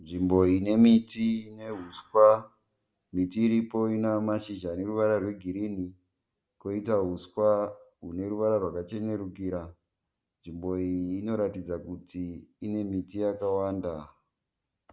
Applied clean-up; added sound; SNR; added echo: none; none; none; none.